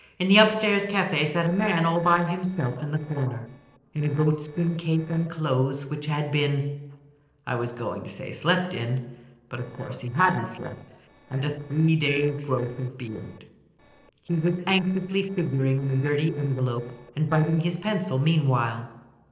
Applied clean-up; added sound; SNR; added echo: neural separator model SepFormer DNS4.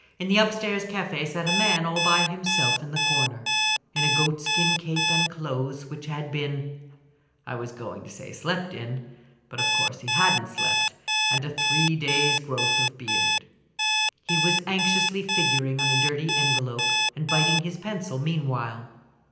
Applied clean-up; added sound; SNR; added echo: none; Alarm; -4 dB; reverberation time 0.8 s.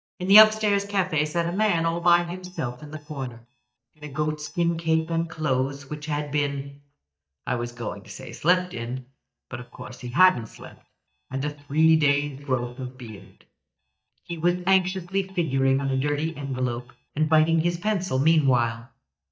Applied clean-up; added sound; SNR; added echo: neural mask model DeepFilterNet 3.